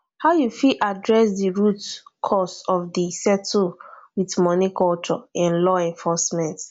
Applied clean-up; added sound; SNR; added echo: none; none; none; none.